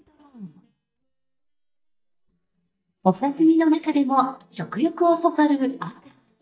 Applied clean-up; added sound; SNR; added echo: neural mask model DeepFilterNet 3.